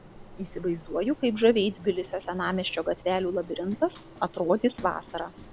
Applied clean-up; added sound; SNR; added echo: none; Run + Engine; 19 dB; none.